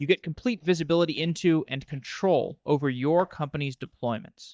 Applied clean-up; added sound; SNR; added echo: neural mask model DeepFilterNet 3.